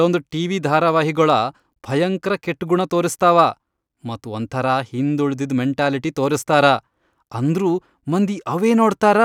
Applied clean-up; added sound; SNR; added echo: none; none; none; none.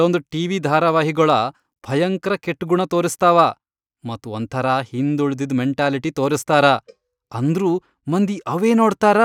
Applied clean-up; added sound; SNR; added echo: neural mask model DeepFilterNet 3.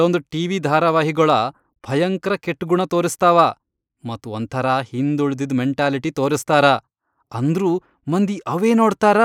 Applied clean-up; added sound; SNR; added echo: neural mask model Resemble Enhance denoiser.